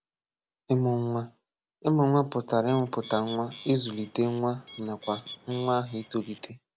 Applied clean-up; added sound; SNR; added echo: none; Bird; 18 dB; none.